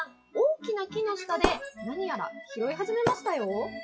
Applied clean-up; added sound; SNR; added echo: classical method WPE with log-MMSE.